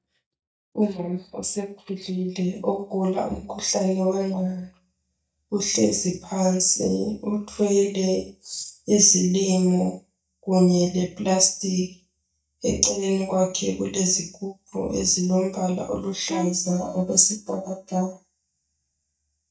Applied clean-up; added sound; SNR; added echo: neural mask model DeepFilterNet 3.